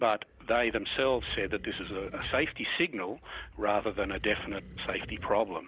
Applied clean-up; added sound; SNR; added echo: none; Animal; 15 dB; none.